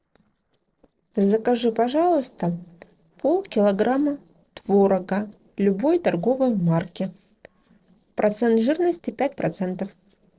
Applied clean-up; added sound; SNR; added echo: neural separator model SepFormer DNS4.